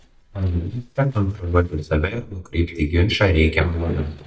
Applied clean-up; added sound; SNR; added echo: neural mask model DeepFilterNet 3.